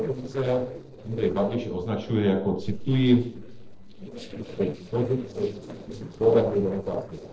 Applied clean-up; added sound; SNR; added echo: neural separator model SepFormer DNS4.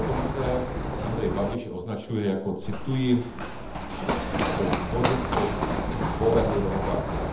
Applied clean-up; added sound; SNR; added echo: none; Run; 0 dB; reverberation time 0.7 s.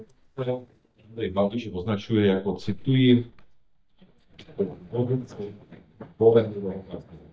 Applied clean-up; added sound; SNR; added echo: neural mask model DeepFilterNet 3.